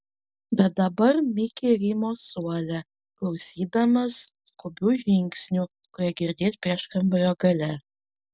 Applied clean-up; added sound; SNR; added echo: none; none; none; none.